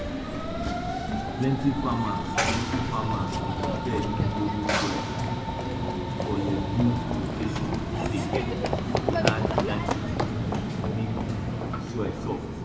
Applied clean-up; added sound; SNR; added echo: none; Run / Train; -4 dB; reverberation time 1.8 s.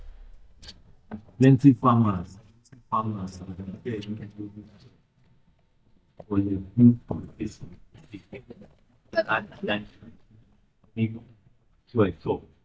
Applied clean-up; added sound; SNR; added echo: neural mask model DeepFilterNet 3.